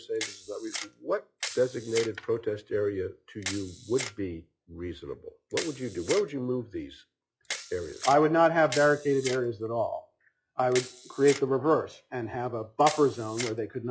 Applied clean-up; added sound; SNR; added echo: classical method log-MMSE.